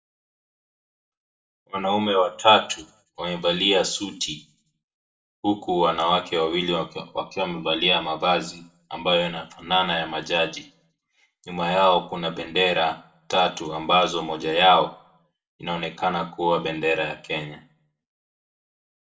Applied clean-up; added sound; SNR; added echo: none; none; none; reverberation time 0.4 s.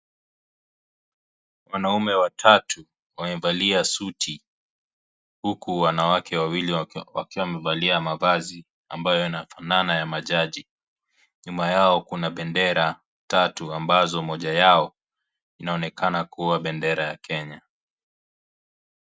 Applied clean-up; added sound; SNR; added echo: none; none; none; none.